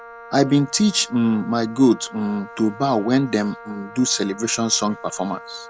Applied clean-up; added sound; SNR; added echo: none; Wind instrument, woodwind instrument; 18 dB; none.